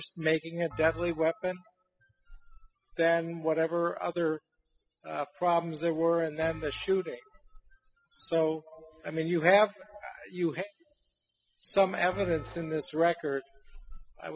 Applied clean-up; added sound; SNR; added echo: classical method spectral subtraction.